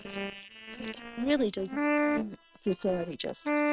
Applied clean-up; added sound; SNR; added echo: neural separator model SepFormer WHAM!.